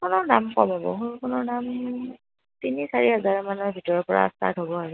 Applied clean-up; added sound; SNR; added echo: none; none; none; none.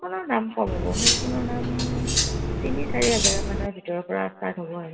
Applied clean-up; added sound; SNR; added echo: none; Cutlery, silverware; -4 dB; reverberation time 1.9 s.